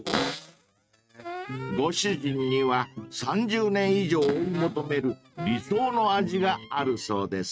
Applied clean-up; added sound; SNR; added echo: neural mask model RNNoise.